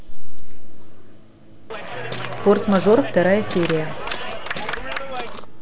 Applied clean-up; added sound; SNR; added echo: none; Clapping + Walk, footsteps; 11 dB; none.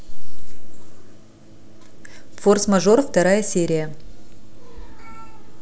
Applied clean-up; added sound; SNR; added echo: none; none; none; none.